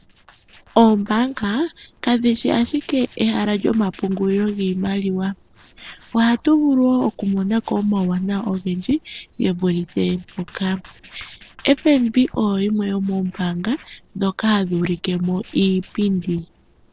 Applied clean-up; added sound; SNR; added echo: neural separator model SepFormer DNS4.